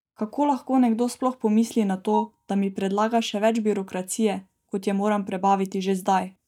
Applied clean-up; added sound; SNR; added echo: neural mask model DeepFilterNet 3.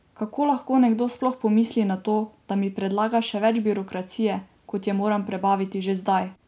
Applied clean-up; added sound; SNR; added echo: none; none; none; none.